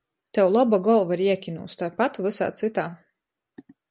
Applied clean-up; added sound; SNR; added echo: none; none; none; none.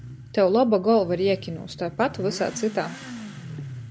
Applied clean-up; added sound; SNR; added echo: none; Motorcycle / Accelerating, revving, vroom; 14 dB; none.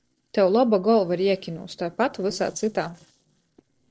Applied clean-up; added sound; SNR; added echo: neural separator model SepFormer DNS4.